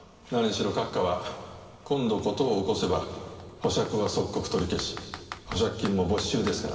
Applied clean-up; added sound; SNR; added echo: none; Computer keyboard; 18 dB; reverberation time 3.0 s.